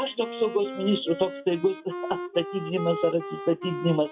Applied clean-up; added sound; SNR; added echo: classical method WPE with log-MMSE.